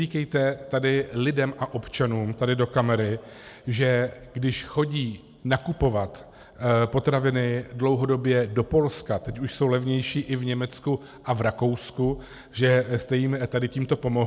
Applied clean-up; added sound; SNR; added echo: none; none; none; none.